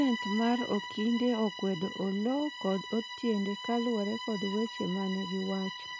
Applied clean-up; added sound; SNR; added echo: none; Bowed string instrument; 10 dB; none.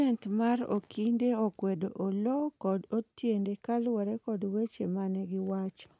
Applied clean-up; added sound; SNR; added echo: none; none; none; none.